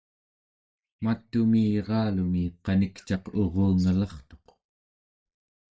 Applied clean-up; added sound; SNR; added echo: neural mask model DeepFilterNet 3.